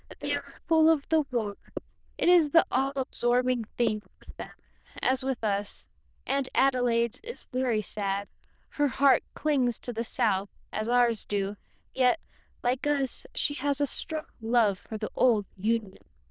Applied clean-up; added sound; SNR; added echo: neural diffusion model UNIVERSE++.